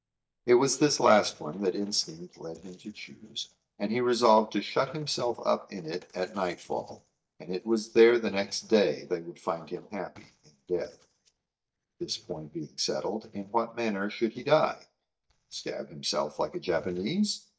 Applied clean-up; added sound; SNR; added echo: neural mask model DeepFilterNet 3.